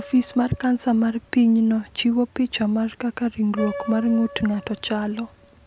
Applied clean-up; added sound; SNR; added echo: none; Piano; 18 dB; none.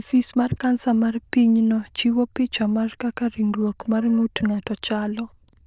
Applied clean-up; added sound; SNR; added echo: neural diffusion model UNIVERSE++.